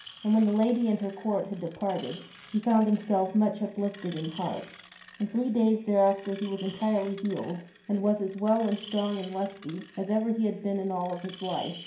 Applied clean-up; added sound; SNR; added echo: none; Screech; 14 dB; reverberation time 0.5 s.